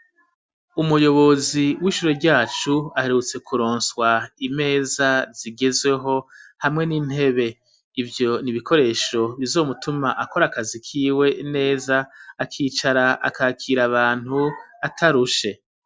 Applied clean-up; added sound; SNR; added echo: none; none; none; none.